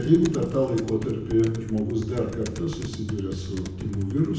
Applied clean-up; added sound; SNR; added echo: none; Computer keyboard; 11 dB; reverberation time 0.9 s.